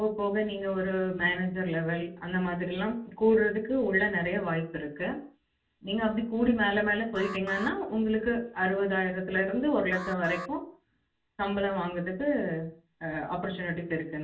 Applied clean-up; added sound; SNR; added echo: none; Alarm; 15 dB; reverberation time 0.3 s.